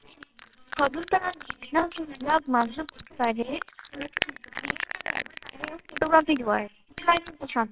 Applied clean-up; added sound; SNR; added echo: neural separator model SepFormer WHAMR!.